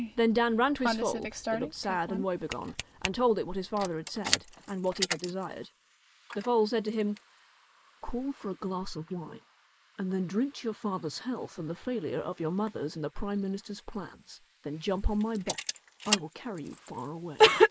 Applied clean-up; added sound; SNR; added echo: neural mask model Resemble Enhance denoiser.